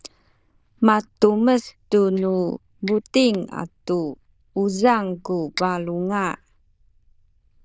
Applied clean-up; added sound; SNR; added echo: neural diffusion model UNIVERSE++.